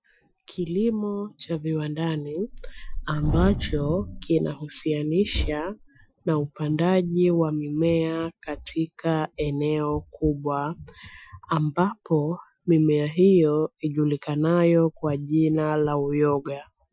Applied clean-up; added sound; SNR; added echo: classical method Wiener filter.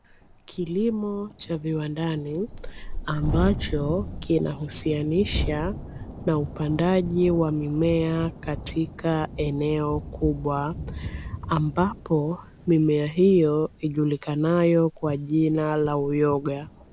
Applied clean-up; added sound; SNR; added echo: none; Thunderstorm; 10 dB; none.